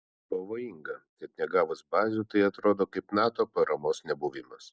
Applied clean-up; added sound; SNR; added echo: none; none; none; none.